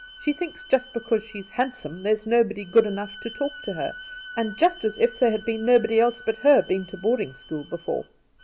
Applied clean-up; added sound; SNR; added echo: none; Bowed string instrument; 18 dB; none.